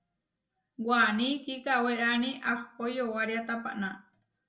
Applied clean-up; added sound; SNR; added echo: none; none; none; reverberation time 0.2 s.